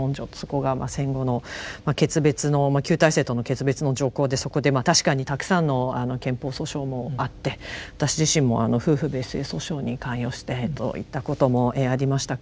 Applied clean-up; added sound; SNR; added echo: none; none; none; none.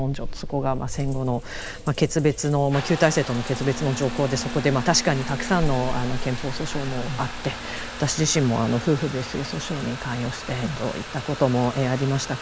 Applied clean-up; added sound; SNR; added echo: none; Trickle, dribble / Bathtub (filling or washing) / Water tap, faucet; 7 dB; none.